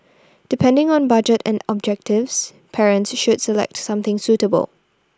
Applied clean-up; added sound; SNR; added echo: none; none; none; none.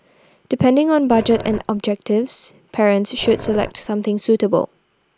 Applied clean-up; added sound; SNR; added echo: none; Growling; 15 dB; none.